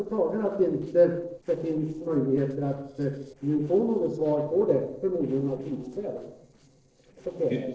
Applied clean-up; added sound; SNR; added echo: neural separator model SepFormer DNS4.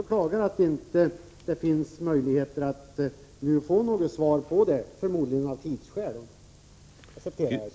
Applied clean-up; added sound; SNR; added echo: none; none; none; none.